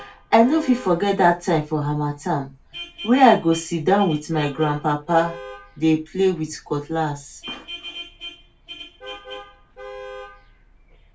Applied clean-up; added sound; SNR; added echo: none; Vehicle horn, car horn, honking; 17 dB; reverberation time 0.2 s.